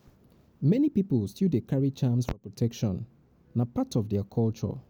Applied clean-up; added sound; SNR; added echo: none; none; none; none.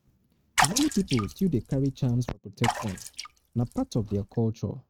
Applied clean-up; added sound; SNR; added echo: neural mask model RNNoise.